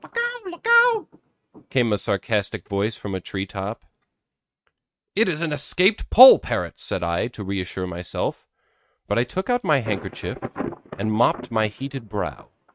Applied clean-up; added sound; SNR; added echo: neural mask model RNNoise.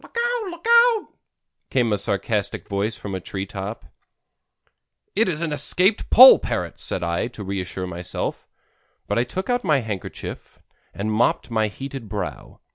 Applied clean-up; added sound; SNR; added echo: none; none; none; none.